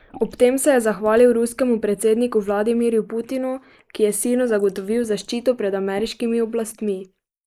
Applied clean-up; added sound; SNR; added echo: neural mask model Resemble Enhance denoiser.